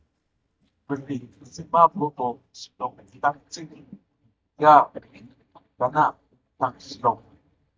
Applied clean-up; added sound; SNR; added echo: neural mask model DeepFilterNet 3.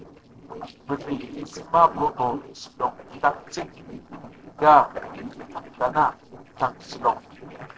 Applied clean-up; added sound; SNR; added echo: neural separator model SepFormer DNS4.